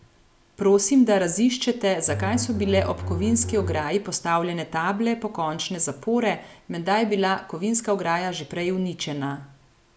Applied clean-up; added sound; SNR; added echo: none; Bowed string instrument; 5 dB; none.